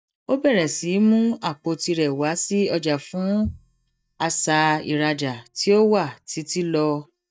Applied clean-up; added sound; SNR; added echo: neural mask model DeepFilterNet 3.